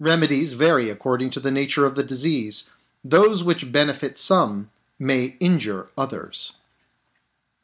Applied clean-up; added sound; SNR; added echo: none; none; none; none.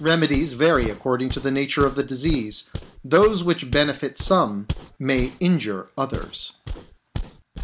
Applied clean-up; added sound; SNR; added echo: none; Walk, footsteps; 11 dB; none.